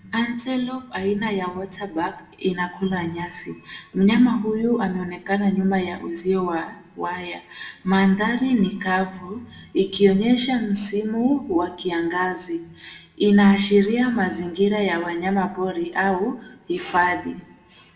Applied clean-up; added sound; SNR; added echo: none; none; none; reverberation time 0.6 s.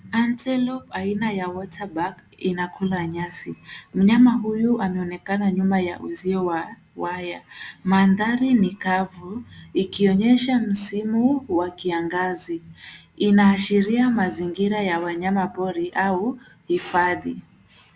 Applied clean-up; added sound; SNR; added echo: none; none; none; none.